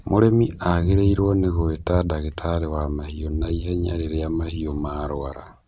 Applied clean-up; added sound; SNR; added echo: neural mask model RNNoise.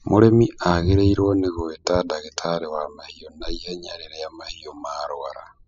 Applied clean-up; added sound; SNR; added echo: classical method spectral subtraction.